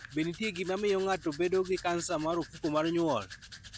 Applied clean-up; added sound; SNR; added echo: none; Domestic sounds, home sounds; 16 dB; none.